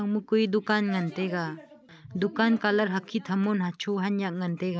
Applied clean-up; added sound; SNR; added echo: none; Brass instrument; 20 dB; none.